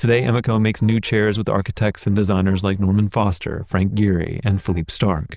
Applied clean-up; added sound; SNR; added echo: neural diffusion model UNIVERSE++.